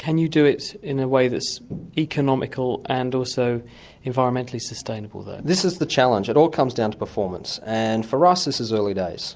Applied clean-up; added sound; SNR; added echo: none; none; none; none.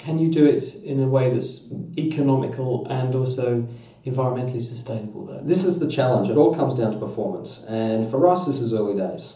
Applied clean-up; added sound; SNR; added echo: none; none; none; reverberation time 0.7 s.